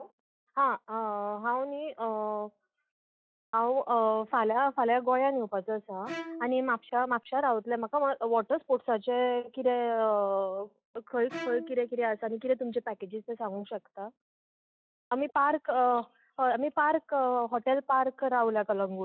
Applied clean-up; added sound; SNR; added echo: classical method log-MMSE.